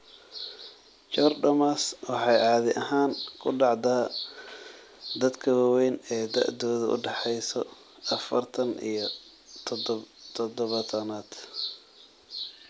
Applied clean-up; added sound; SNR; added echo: none; none; none; none.